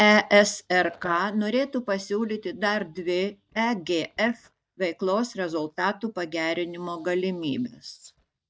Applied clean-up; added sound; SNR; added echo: neural mask model DeepFilterNet 3.